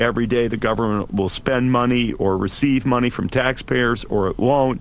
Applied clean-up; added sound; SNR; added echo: none; Church bell; 18 dB; none.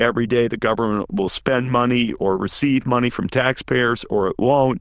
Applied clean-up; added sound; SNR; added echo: neural diffusion model UNIVERSE++.